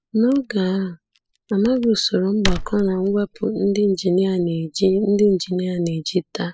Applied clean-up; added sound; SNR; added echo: classical method spectral subtraction.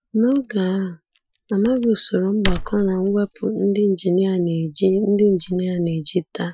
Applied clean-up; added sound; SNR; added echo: classical method Wiener filter.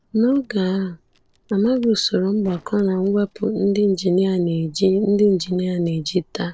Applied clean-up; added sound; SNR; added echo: neural separator model SepFormer DNS4.